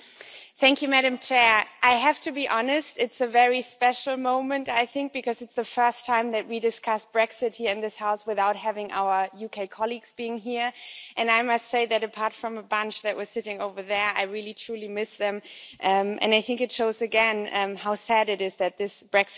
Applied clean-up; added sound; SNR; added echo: none; none; none; none.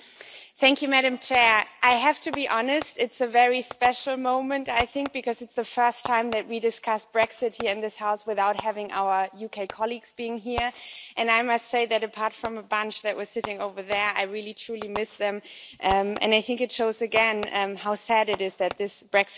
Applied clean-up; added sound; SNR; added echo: none; Fireworks; 17 dB; none.